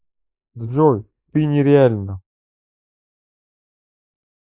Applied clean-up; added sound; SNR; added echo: neural mask model Resemble Enhance denoiser.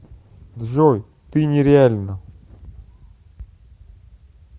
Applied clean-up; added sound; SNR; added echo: none; none; none; none.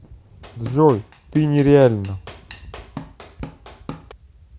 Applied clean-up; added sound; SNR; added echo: none; Drum / Drum kit; 18 dB; none.